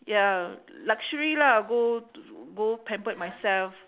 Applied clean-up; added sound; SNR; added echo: none; none; none; none.